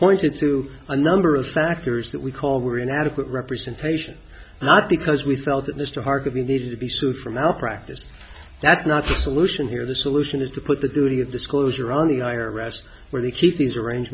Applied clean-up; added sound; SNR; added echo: none; none; none; none.